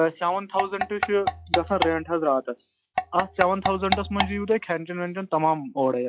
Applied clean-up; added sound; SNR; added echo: classical method log-MMSE.